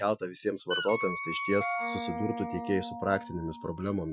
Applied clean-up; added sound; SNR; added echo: classical method Wiener filter.